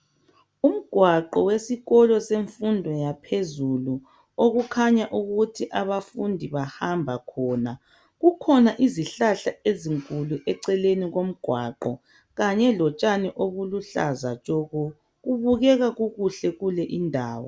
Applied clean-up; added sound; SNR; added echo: none; none; none; none.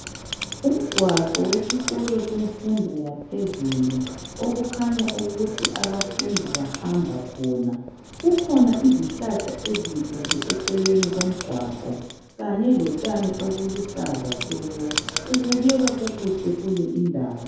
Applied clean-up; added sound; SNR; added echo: none; Writing; 8 dB; reverberation time 0.8 s.